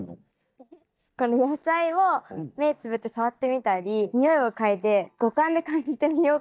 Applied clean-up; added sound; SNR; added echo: neural mask model DeepFilterNet 3.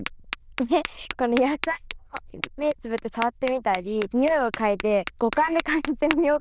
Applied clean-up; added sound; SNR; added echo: neural diffusion model UNIVERSE++.